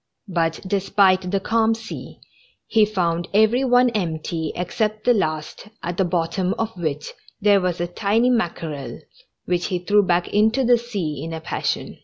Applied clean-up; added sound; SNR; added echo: none; none; none; none.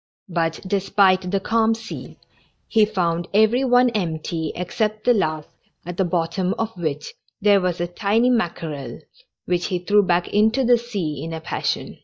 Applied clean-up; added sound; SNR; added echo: neural mask model DeepFilterNet 3.